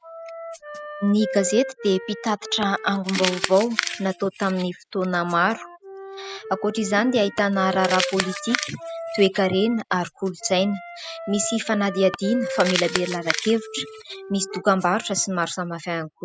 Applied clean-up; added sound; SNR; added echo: classical method spectral subtraction.